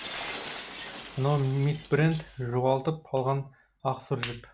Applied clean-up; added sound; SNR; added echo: none; Shatter; 12 dB; none.